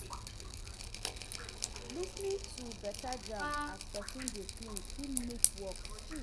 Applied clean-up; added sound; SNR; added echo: none; Wind instrument, woodwind instrument + Drip; -5 dB; none.